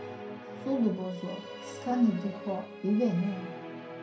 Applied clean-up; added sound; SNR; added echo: none; Musical instrument; 11 dB; reverberation time 0.5 s.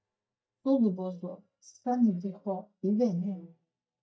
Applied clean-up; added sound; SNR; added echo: neural mask model DeepFilterNet 3.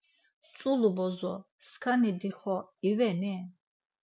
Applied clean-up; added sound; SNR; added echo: none; none; none; none.